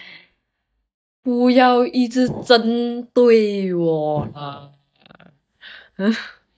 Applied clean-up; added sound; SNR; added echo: neural mask model DeepFilterNet 3.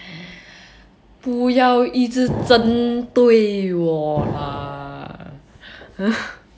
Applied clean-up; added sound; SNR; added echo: none; Explosion; 11 dB; none.